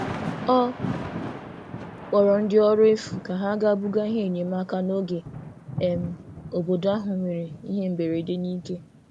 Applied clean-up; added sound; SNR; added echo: none; Thunder / Rain; 12 dB; none.